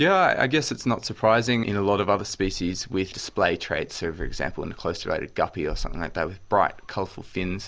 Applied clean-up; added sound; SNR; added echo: none; none; none; none.